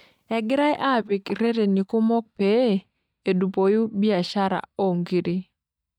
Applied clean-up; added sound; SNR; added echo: neural mask model DeepFilterNet 3.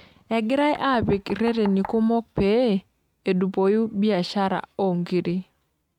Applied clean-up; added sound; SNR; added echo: neural mask model RNNoise.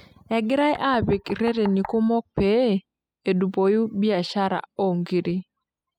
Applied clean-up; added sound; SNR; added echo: classical method spectral subtraction.